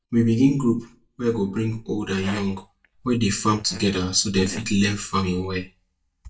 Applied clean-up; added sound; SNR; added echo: neural mask model DeepFilterNet 3.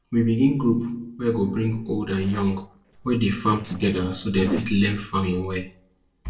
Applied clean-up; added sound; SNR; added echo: neural separator model SepFormer DNS4.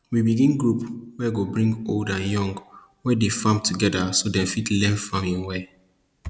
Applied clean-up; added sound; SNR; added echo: none; none; none; none.